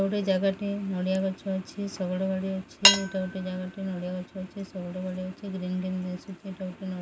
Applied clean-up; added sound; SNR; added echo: none; Cutlery, silverware / Dishes, pots, and pans; -1 dB; none.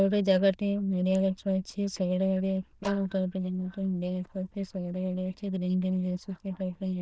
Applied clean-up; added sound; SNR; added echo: neural diffusion model UNIVERSE++.